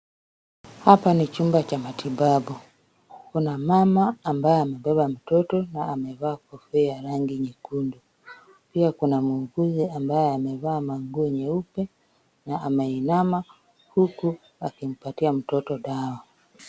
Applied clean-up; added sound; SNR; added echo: none; none; none; none.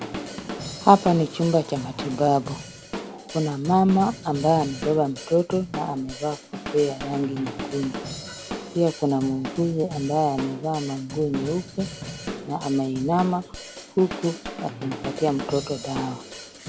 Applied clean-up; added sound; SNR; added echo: none; Drum / Drum kit; 11 dB; none.